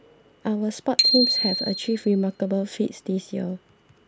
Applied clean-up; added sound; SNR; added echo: none; Bicycle bell; 1 dB; none.